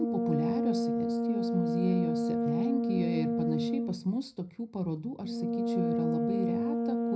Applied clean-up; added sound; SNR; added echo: none; Brass instrument; -4 dB; reverberation time 0.4 s.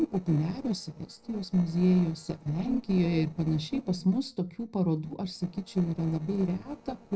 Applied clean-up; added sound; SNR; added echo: neural separator model SepFormer DNS4.